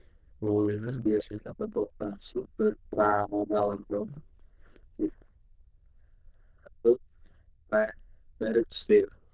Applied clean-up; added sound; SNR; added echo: neural diffusion model UNIVERSE++.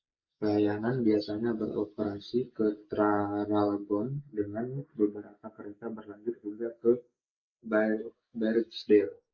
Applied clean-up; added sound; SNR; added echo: neural mask model Resemble Enhance denoiser.